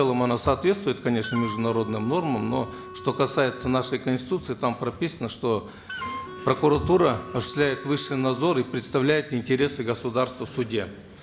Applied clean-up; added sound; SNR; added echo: none; Wind instrument, woodwind instrument; 14 dB; none.